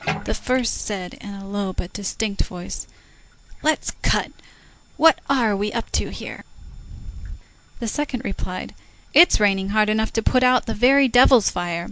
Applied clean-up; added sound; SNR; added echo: none; Bathtub (filling or washing); 19 dB; none.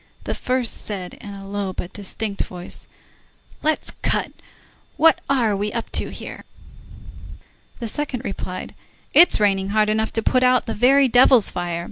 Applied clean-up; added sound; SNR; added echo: none; none; none; none.